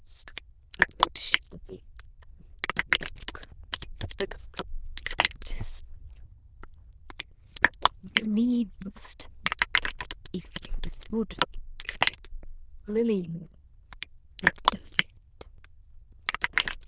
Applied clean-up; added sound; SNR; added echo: neural diffusion model UNIVERSE++.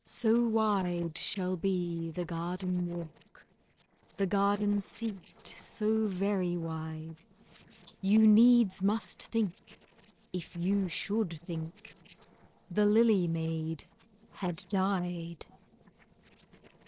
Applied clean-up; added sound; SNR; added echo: neural separator model SepFormer DNS4.